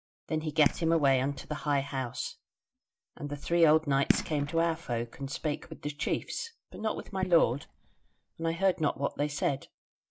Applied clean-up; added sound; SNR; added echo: neural mask model DeepFilterNet 3.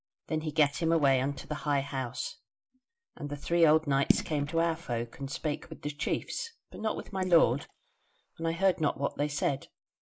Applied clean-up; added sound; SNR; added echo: neural mask model Resemble Enhance denoiser.